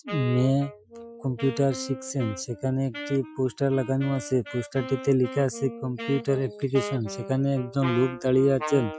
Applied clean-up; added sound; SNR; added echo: classical method Wiener filter.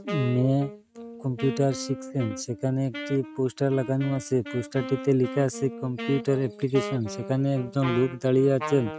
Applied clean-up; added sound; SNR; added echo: neural mask model RNNoise.